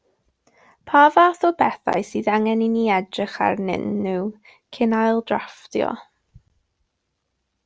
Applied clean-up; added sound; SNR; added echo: none; none; none; none.